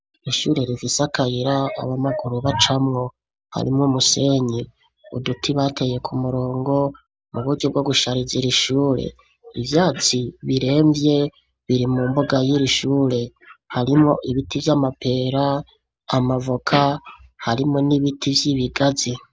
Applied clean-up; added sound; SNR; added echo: none; none; none; none.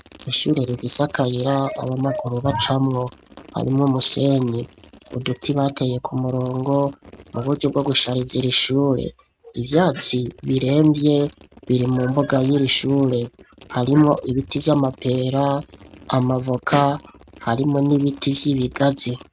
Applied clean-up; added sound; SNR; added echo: neural mask model RNNoise.